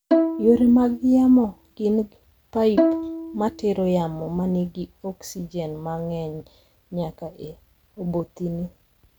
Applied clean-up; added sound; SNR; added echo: none; Bowed string instrument; 3 dB; none.